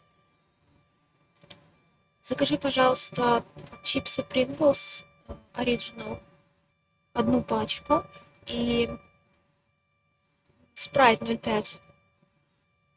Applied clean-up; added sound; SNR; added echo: neural mask model RNNoise.